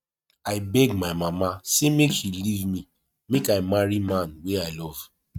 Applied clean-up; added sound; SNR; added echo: neural mask model RNNoise.